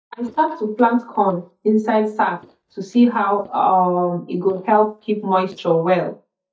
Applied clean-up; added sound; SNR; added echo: neural mask model DeepFilterNet 3.